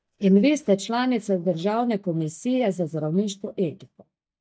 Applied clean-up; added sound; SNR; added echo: neural mask model DeepFilterNet 3.